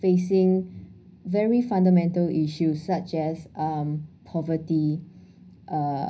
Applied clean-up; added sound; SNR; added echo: none; none; none; reverberation time 0.5 s.